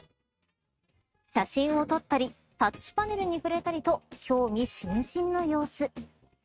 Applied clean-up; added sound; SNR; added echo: neural mask model RNNoise.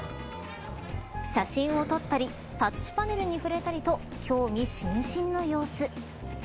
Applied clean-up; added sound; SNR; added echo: none; Breathing; 16 dB; none.